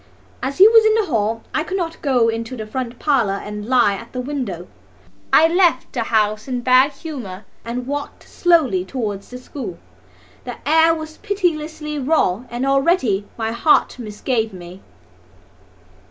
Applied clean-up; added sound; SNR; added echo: none; none; none; none.